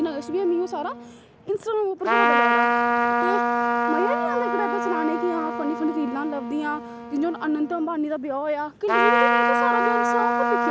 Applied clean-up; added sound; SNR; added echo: none; Trumpet; -3 dB; none.